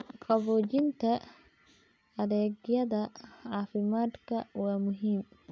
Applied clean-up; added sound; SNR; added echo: none; none; none; none.